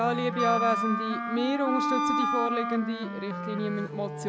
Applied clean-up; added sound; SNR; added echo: none; Wind instrument, woodwind instrument + Wind instrument, woodwind instrument; 0 dB; none.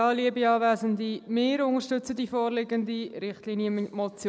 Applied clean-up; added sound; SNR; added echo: none; none; none; none.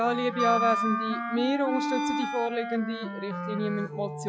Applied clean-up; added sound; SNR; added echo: classical method log-MMSE.